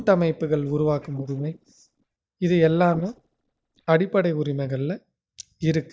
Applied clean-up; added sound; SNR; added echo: neural mask model DeepFilterNet 3.